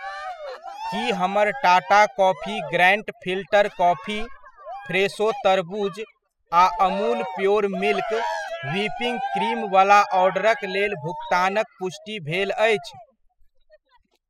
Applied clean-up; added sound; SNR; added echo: classical method spectral subtraction.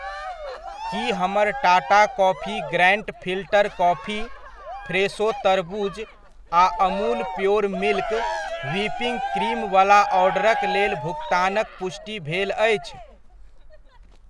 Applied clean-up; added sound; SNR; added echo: none; Cheering; 8 dB; none.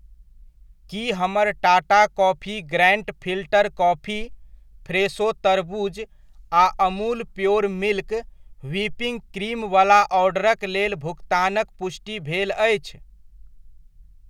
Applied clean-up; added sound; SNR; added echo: none; none; none; none.